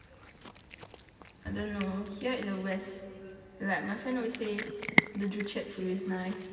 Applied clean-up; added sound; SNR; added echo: none; Cat; 3 dB; reverberation time 2.4 s.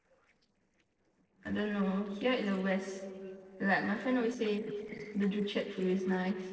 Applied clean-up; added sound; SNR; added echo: neural separator model SepFormer DNS4.